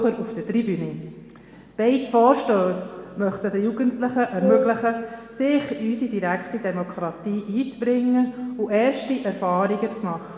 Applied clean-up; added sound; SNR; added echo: none; Wind instrument, woodwind instrument; 0 dB; reverberation time 1.5 s.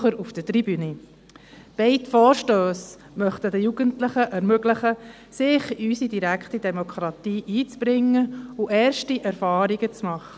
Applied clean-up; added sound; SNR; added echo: none; none; none; none.